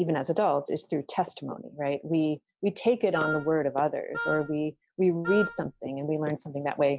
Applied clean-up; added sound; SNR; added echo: none; Wind instrument, woodwind instrument; 7 dB; none.